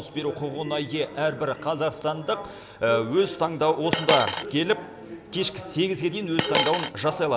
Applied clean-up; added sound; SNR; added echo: none; Coin (dropping); -1 dB; none.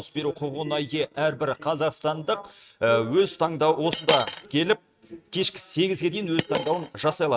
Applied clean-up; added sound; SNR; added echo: neural mask model RNNoise.